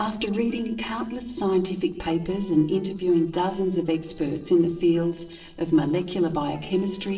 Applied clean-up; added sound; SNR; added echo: neural separator model SepFormer DNS4.